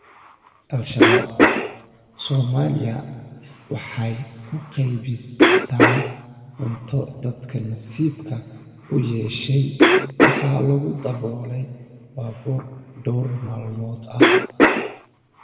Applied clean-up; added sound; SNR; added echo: none; Cough; -3 dB; reverberation time 1.9 s.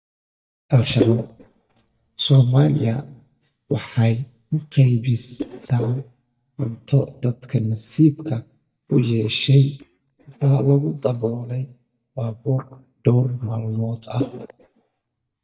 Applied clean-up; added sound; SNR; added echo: neural mask model DeepFilterNet 3.